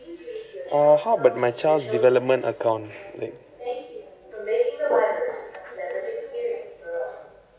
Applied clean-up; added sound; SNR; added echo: none; none; none; none.